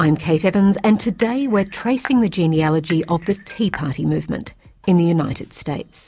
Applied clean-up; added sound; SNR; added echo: none; Cutlery, silverware / Dishes, pots, and pans / Chink, clink; 16 dB; none.